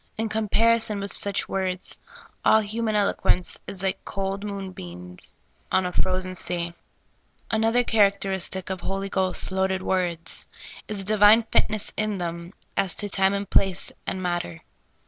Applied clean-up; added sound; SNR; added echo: none; none; none; none.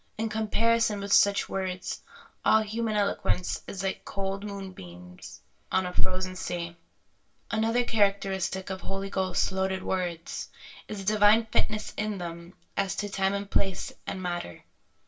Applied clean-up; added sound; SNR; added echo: none; none; none; reverberation time 0.2 s.